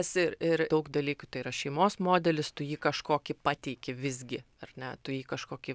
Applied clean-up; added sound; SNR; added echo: none; none; none; none.